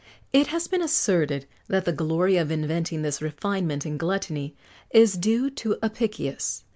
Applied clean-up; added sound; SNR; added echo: none; none; none; none.